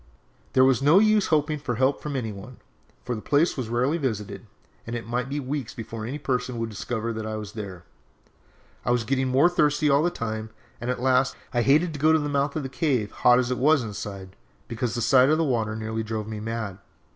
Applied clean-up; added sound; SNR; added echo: none; none; none; none.